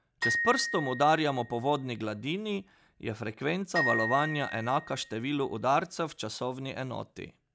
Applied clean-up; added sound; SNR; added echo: none; Glockenspiel; 7 dB; none.